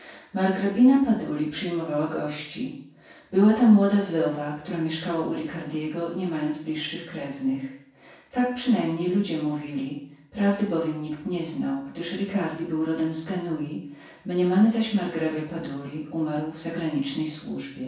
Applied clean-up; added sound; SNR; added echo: none; none; none; reverberation time 0.7 s.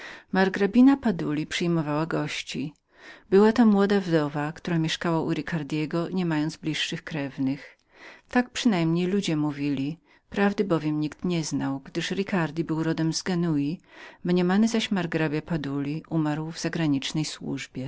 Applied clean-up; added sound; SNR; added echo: none; none; none; none.